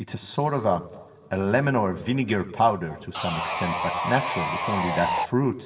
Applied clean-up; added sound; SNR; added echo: none; Sawing; 2 dB; reverberation time 2.1 s.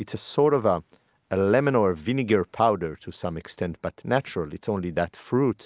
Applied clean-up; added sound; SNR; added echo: none; none; none; none.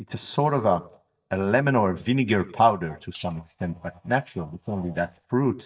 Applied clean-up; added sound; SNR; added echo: neural mask model DeepFilterNet 3.